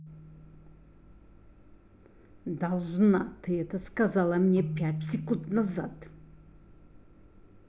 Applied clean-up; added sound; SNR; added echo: none; Keyboard (musical); 12 dB; none.